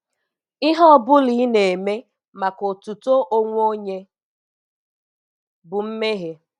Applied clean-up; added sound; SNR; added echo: none; none; none; none.